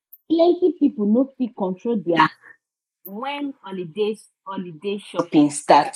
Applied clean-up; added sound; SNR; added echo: neural mask model Resemble Enhance denoiser.